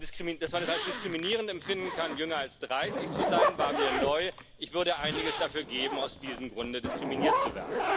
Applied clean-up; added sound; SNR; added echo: none; Zipper (clothing); 0 dB; none.